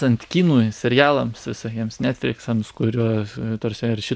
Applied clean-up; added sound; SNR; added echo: none; none; none; none.